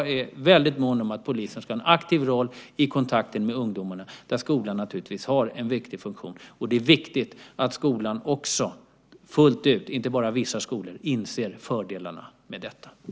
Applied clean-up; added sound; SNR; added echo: none; none; none; none.